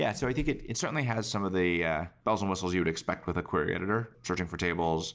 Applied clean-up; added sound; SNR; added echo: none; none; none; none.